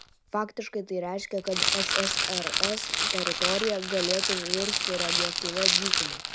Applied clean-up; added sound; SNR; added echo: none; Rattle; -4 dB; none.